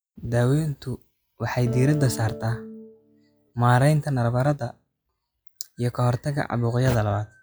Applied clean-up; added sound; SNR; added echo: classical method log-MMSE.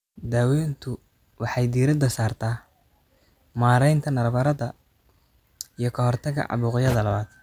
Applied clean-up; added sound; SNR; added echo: none; none; none; none.